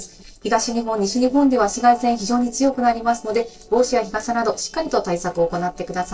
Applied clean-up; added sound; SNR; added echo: neural separator model SepFormer DNS4.